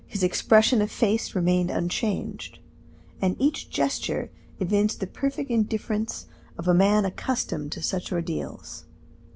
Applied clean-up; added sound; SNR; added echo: none; none; none; none.